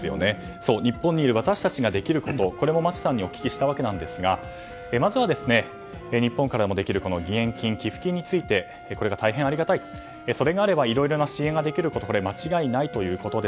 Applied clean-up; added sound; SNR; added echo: none; Wind instrument, woodwind instrument + Wind instrument, woodwind instrument; 16 dB; none.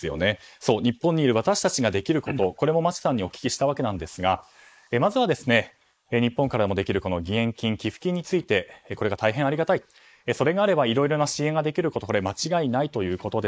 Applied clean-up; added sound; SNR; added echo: neural mask model Resemble Enhance denoiser.